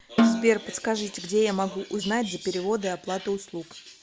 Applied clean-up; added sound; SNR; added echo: none; Snare drum; 0 dB; none.